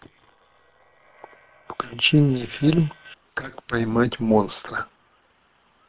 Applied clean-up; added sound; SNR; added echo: neural separator model SepFormer WHAM!.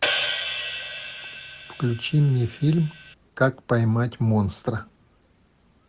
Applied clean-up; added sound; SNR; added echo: none; Hi-hat; 6 dB; none.